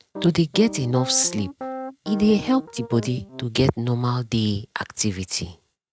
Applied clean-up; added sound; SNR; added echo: neural mask model RNNoise.